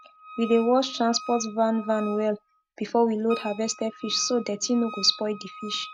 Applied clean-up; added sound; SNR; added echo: none; Wind instrument, woodwind instrument; 16 dB; none.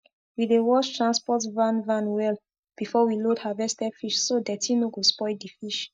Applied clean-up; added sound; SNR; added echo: neural mask model DeepFilterNet 3.